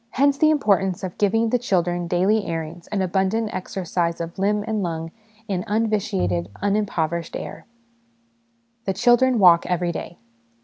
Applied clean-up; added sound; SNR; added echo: none; Bowed string instrument; 11 dB; none.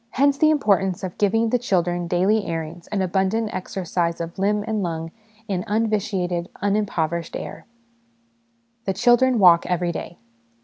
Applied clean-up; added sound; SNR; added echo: none; none; none; none.